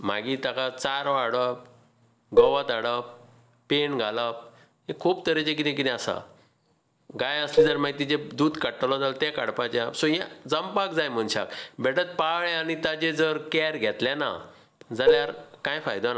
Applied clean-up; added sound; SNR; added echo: neural separator model SepFormer DNS4.